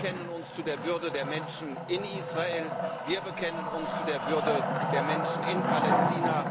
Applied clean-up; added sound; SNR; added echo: none; Wood; -2 dB; none.